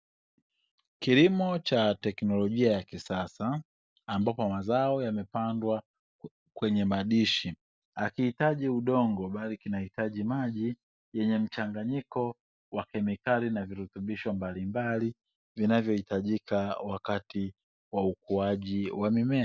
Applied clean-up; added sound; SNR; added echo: none; none; none; none.